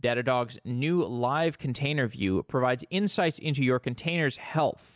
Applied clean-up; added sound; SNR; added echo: none; none; none; none.